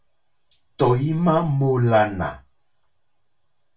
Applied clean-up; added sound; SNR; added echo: none; none; none; reverberation time 0.2 s.